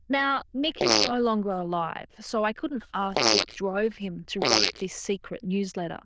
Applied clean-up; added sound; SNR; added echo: neural diffusion model UNIVERSE++.